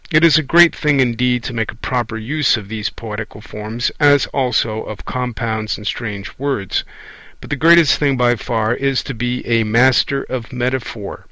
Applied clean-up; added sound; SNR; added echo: none; none; none; none.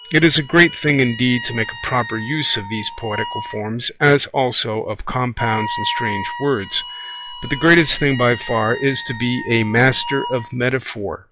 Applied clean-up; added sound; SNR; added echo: classical method log-MMSE.